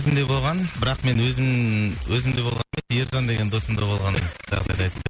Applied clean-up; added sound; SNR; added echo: none; none; none; none.